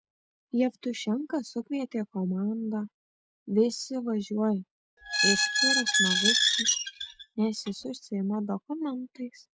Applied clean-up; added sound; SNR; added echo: none; Squeak; -5 dB; none.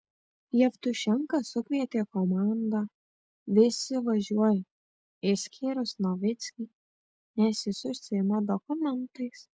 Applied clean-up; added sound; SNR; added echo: none; none; none; none.